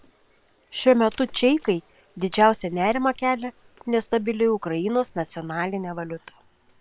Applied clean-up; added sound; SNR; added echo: neural separator model SepFormer WHAM!.